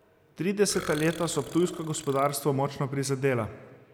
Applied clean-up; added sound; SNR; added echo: none; Burping, eructation; 15 dB; none.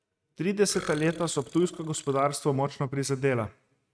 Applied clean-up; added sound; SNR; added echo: neural mask model RNNoise.